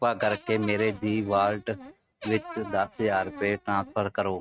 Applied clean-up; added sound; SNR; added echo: neural mask model RNNoise.